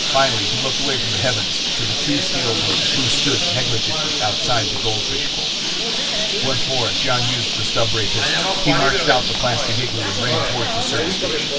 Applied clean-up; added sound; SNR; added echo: none; Bird; -3 dB; reverberation time 0.1 s.